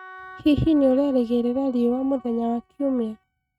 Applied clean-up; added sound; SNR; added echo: neural mask model RNNoise.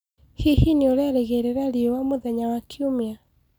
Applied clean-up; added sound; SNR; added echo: none; none; none; none.